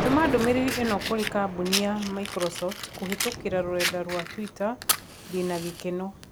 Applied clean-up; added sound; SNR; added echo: none; Fire + Thunder; 4 dB; none.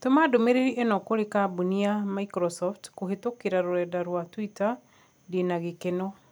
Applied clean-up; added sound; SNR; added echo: none; none; none; none.